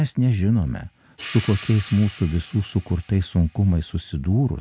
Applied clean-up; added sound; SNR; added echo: none; Hi-hat; 18 dB; none.